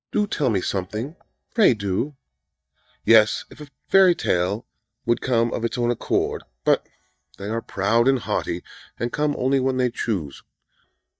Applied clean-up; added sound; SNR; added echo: neural mask model DeepFilterNet 3.